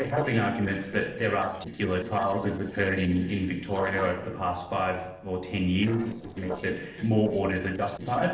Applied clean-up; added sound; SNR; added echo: neural separator model SepFormer DNS4.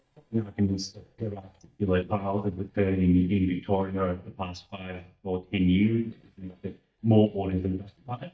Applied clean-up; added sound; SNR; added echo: neural mask model DeepFilterNet 3.